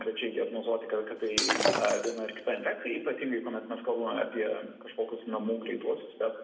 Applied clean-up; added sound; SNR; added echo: none; Shatter; -2 dB; reverberation time 0.9 s.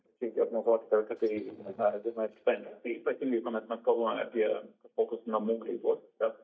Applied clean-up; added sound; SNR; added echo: neural mask model DeepFilterNet 3.